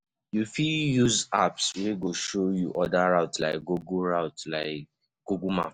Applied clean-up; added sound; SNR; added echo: none; none; none; none.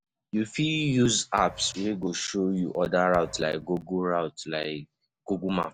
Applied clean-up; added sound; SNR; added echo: none; Thump, thud; 20 dB; none.